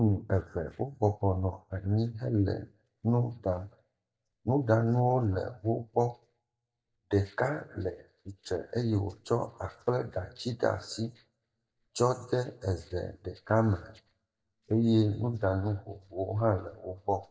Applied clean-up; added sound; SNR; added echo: neural mask model DeepFilterNet 3.